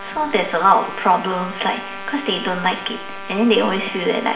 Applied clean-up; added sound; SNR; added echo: none; Trumpet; 13 dB; reverberation time 0.8 s.